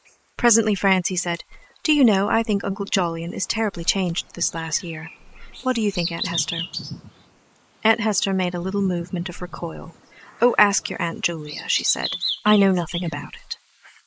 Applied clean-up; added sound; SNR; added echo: neural mask model Resemble Enhance denoiser.